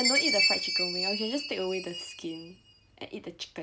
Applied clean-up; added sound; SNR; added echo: none; Chime; -3 dB; none.